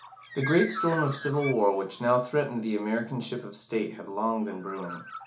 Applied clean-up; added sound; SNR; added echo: none; Bird; 12 dB; none.